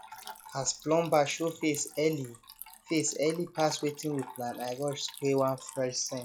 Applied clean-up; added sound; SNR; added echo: classical method log-MMSE.